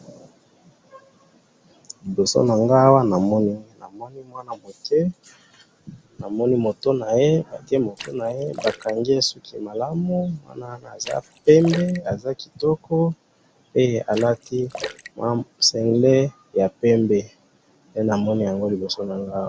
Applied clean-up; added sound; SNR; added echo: none; Splash, splatter; 16 dB; none.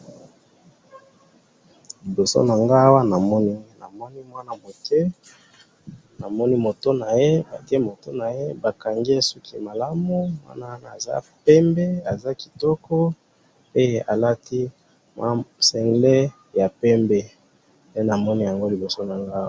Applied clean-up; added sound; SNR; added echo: none; none; none; none.